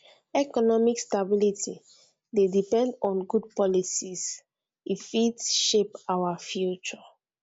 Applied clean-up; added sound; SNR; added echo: none; none; none; none.